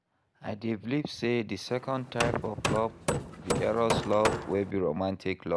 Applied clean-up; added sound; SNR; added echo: none; Hammer; 2 dB; none.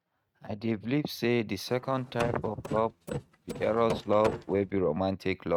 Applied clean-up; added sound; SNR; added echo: neural mask model RNNoise.